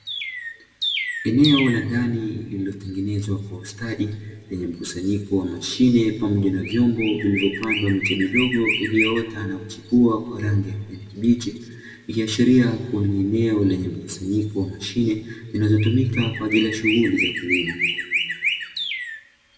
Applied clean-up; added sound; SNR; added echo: none; Chirp, tweet; 8 dB; reverberation time 1.3 s.